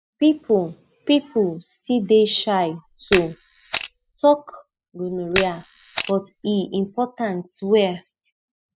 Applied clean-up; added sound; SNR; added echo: classical method spectral subtraction.